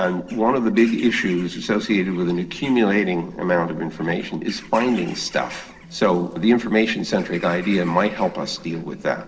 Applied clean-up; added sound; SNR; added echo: neural separator model SepFormer DNS4.